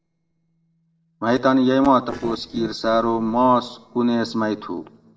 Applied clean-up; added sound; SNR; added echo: neural separator model SepFormer DNS4.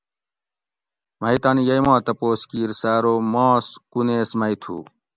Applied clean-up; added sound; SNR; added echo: none; none; none; none.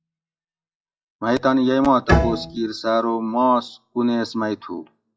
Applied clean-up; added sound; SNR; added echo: classical method WPE with log-MMSE.